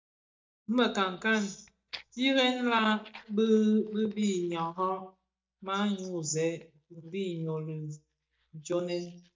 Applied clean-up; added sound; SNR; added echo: neural mask model DeepFilterNet 3.